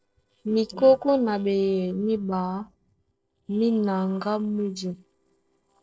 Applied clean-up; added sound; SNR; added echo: neural separator model SepFormer DNS4.